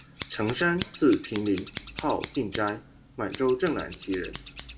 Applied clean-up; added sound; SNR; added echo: none; Scissors; 2 dB; reverberation time 0.3 s.